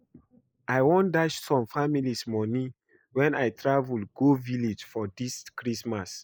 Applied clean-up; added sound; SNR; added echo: neural mask model Resemble Enhance denoiser.